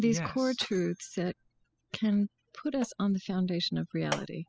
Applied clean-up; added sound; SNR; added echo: classical method spectral subtraction.